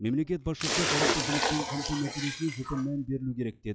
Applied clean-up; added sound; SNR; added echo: classical method log-MMSE.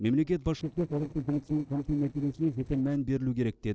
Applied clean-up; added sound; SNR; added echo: neural separator model SepFormer DNS4.